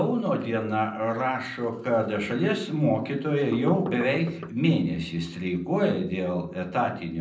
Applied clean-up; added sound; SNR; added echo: neural separator model SepFormer DNS4.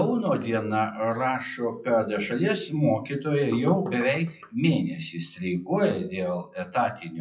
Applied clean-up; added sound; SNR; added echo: classical method WPE with log-MMSE.